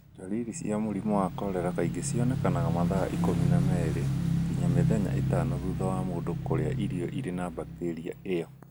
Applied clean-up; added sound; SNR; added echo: none; Motorcycle / Engine; -2 dB; none.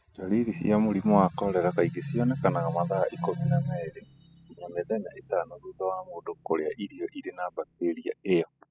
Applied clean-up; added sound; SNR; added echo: classical method spectral subtraction.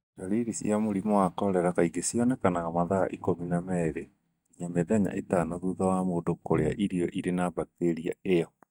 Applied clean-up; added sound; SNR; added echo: neural mask model DeepFilterNet 3.